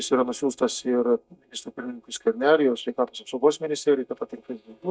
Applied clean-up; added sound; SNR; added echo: neural mask model DeepFilterNet 3.